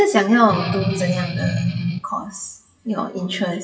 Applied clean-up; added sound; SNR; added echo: classical method WPE with log-MMSE.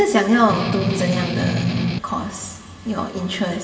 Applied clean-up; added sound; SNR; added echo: none; Strum; 1 dB; reverberation time 1.9 s.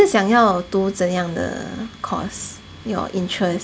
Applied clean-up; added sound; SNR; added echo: none; none; none; none.